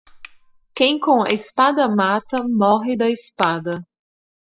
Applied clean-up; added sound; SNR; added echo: classical method spectral subtraction.